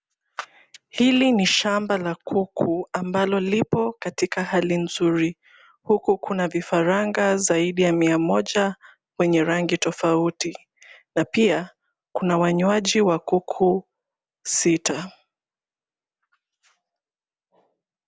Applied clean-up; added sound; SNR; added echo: none; none; none; none.